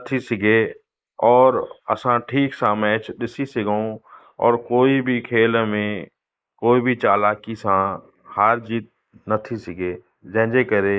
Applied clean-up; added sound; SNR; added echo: neural mask model Resemble Enhance denoiser.